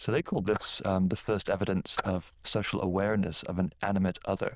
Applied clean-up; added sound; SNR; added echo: neural diffusion model UNIVERSE++.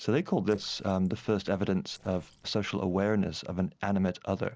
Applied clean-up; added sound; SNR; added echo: neural separator model SepFormer DNS4.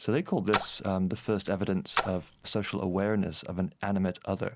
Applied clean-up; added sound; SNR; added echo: none; Splash, splatter; 7 dB; none.